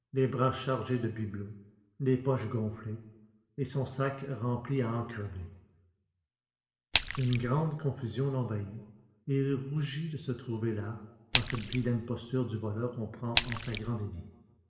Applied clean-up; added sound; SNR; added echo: none; Splash, splatter; -3 dB; reverberation time 0.9 s.